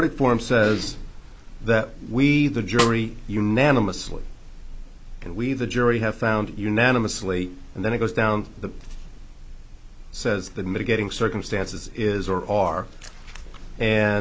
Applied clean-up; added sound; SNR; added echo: none; Snare drum; 6 dB; none.